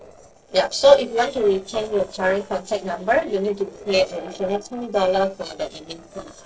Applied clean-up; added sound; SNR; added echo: neural separator model SepFormer DNS4.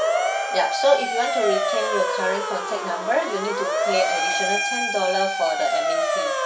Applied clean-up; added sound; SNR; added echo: none; Motor vehicle (road) / Siren; -2 dB; reverberation time 0.4 s.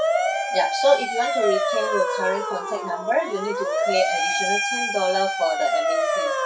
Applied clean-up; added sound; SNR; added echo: classical method WPE with log-MMSE.